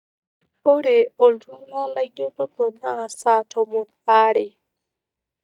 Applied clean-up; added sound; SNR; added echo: neural mask model DeepFilterNet 3.